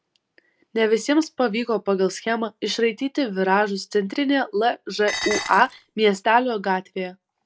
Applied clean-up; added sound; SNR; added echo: none; Dishes, pots, and pans; 7 dB; none.